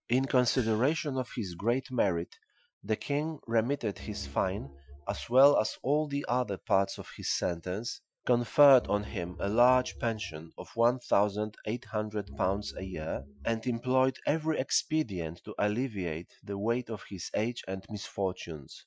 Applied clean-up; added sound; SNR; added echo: classical method Wiener filter.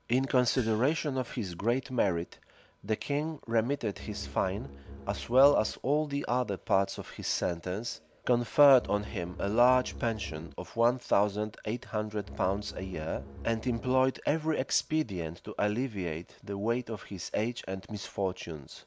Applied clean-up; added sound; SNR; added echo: none; Gong + Bowed string instrument; 14 dB; none.